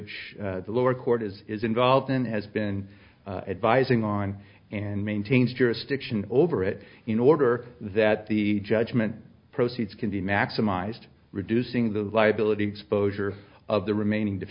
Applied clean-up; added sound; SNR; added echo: none; none; none; none.